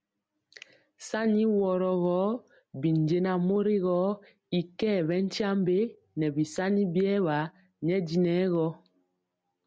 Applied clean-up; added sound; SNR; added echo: none; none; none; none.